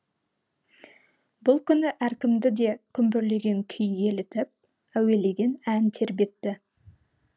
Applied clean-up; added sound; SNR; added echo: none; none; none; none.